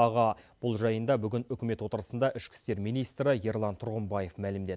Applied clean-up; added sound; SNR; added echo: none; none; none; none.